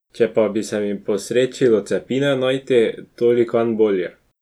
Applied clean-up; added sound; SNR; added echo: none; none; none; none.